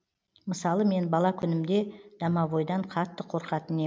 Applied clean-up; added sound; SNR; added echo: none; none; none; none.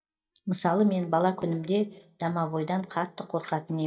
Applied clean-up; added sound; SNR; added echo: neural mask model DeepFilterNet 3.